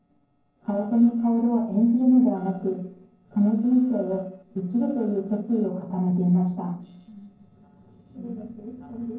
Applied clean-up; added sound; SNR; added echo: neural separator model SepFormer DNS4.